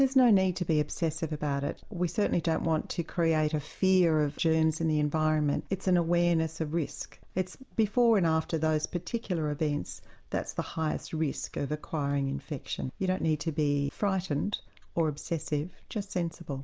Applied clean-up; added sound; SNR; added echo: none; none; none; none.